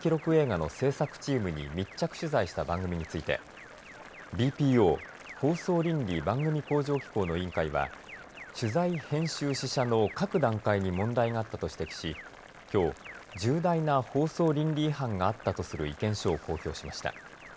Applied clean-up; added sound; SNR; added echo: none; Alarm + Boiling; 17 dB; none.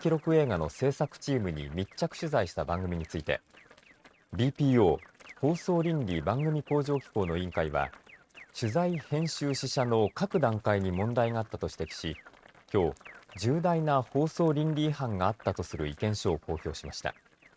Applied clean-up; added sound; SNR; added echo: neural mask model RNNoise.